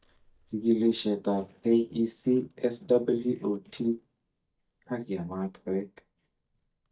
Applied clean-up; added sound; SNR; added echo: neural mask model DeepFilterNet 3.